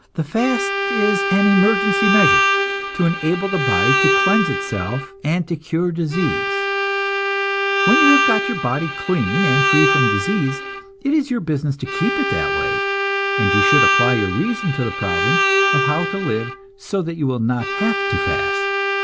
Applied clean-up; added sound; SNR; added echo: none; Bowed string instrument; -1 dB; none.